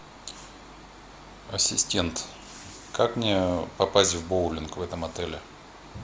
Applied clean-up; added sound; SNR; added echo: none; none; none; none.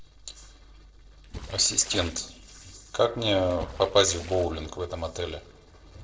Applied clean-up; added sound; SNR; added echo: neural separator model SepFormer DNS4.